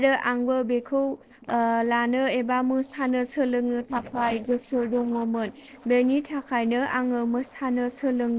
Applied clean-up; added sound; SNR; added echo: neural separator model SepFormer DNS4.